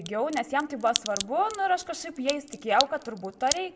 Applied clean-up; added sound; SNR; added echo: none; Crack; 8 dB; reverberation time 0.4 s.